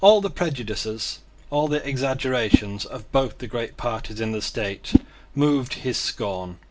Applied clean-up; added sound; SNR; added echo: none; Whoosh, swoosh, swish; 3 dB; reverberation time 0.2 s.